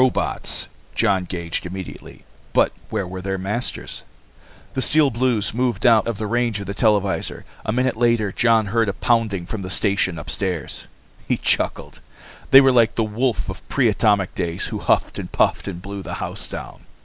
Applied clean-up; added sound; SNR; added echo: none; none; none; none.